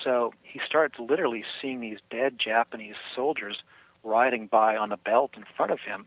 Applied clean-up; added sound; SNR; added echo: none; none; none; none.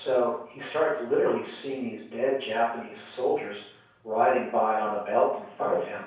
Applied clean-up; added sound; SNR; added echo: none; none; none; reverberation time 0.6 s.